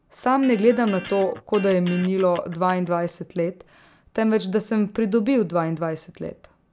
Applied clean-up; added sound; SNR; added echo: none; Electric guitar; 17 dB; none.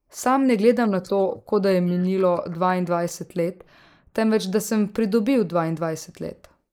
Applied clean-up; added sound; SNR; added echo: neural mask model Resemble Enhance denoiser.